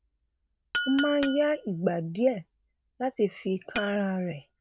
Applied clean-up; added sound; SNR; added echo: none; Chink, clink; 11 dB; none.